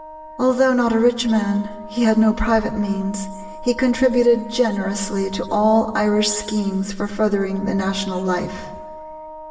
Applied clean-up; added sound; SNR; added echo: none; Wind instrument, woodwind instrument; 17 dB; reverberation time 1.3 s.